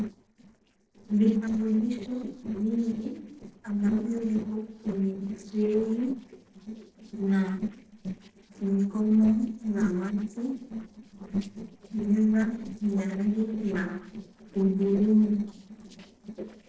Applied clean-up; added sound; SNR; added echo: neural separator model SepFormer DNS4.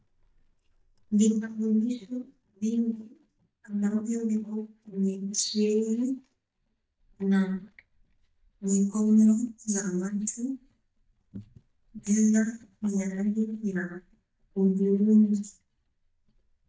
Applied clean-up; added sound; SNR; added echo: neural mask model DeepFilterNet 3.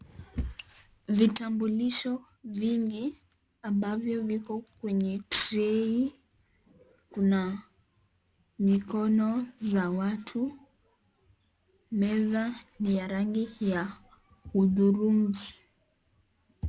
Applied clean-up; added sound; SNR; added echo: none; none; none; none.